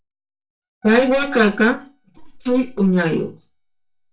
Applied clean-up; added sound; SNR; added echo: neural mask model DeepFilterNet 3.